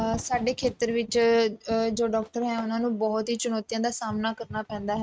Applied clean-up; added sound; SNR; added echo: neural mask model RNNoise.